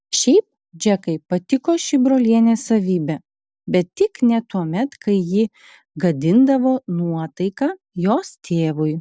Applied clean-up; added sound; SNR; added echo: none; none; none; none.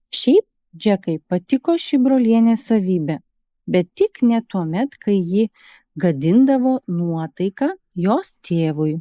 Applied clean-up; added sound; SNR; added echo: neural mask model Resemble Enhance denoiser.